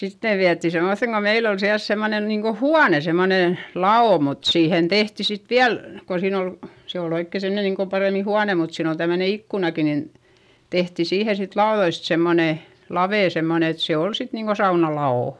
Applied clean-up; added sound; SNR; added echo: none; none; none; none.